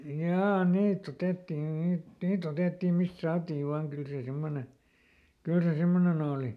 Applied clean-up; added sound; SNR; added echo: none; none; none; none.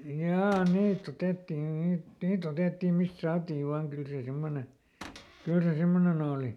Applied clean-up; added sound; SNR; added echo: none; Cupboard open or close / Door; 19 dB; none.